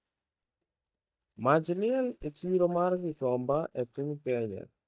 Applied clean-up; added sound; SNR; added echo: neural mask model DeepFilterNet 3.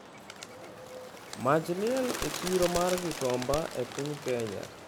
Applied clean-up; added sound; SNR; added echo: none; Bird; 8 dB; none.